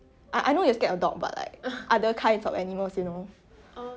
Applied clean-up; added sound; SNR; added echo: none; none; none; none.